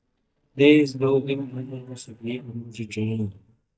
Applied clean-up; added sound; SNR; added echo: neural mask model DeepFilterNet 3.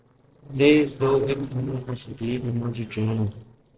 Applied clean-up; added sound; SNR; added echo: neural separator model SepFormer DNS4.